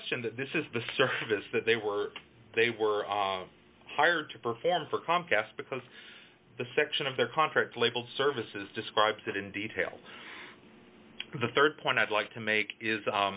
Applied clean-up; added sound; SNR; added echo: none; none; none; none.